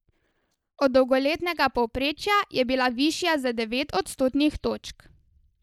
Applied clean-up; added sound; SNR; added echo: neural mask model DeepFilterNet 3.